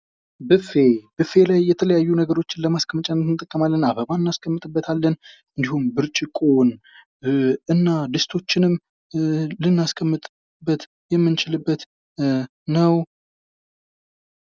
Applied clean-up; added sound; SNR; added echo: none; none; none; none.